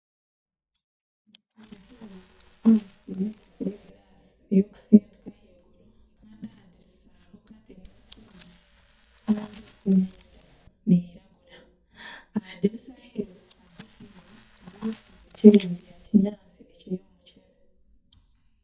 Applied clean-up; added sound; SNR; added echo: neural mask model DeepFilterNet 3.